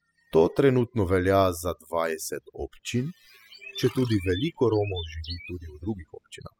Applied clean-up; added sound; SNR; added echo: classical method spectral subtraction.